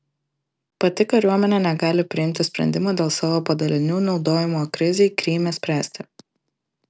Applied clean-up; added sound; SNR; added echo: none; none; none; none.